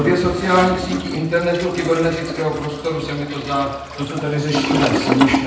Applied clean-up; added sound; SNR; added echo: none; Toilet flush; 4 dB; reverberation time 0.9 s.